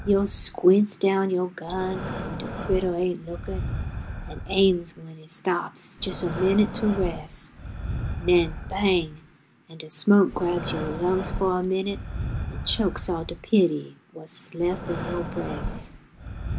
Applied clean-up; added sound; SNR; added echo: none; Breathing; 8 dB; none.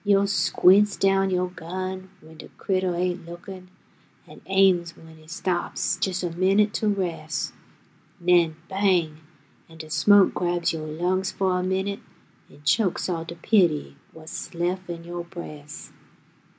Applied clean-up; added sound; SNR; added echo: none; none; none; none.